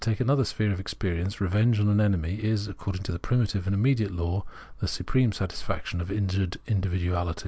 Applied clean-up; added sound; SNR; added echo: none; none; none; none.